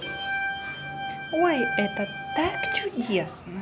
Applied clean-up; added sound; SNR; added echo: none; Organ; 3 dB; none.